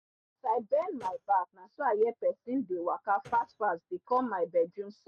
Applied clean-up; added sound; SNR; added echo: neural mask model RNNoise.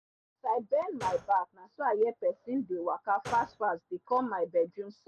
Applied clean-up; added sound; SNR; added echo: none; Gunshot, gunfire; 18 dB; none.